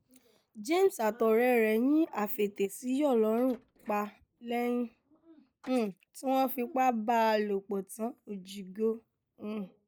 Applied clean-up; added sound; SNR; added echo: neural mask model Resemble Enhance denoiser.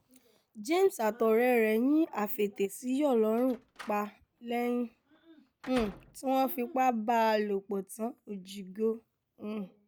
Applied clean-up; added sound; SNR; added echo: none; Slam; 20 dB; none.